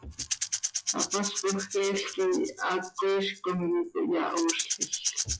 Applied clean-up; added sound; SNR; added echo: classical method log-MMSE.